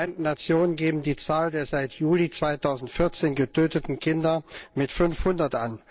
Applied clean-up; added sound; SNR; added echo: neural separator model SepFormer DNS4.